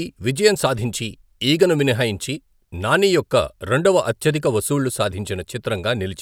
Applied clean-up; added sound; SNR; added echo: none; none; none; none.